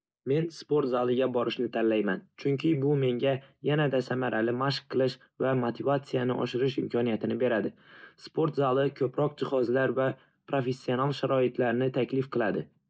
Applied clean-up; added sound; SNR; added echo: none; none; none; none.